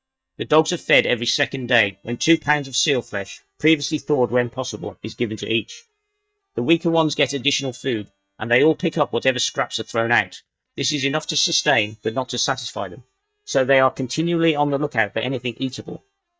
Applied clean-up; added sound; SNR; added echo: neural mask model DeepFilterNet 3.